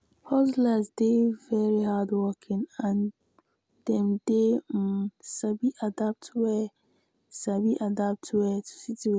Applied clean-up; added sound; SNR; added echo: none; none; none; none.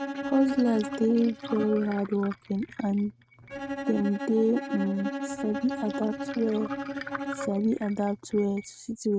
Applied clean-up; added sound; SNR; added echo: neural mask model RNNoise.